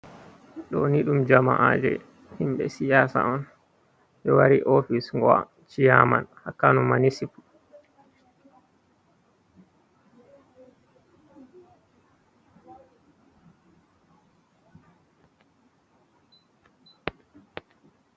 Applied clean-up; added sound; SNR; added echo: none; none; none; none.